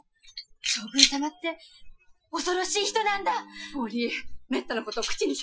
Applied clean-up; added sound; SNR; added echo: classical method Wiener filter.